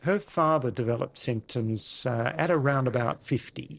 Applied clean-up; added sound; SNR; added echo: neural separator model SepFormer DNS4.